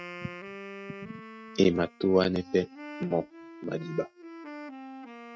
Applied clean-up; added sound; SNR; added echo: neural mask model RNNoise.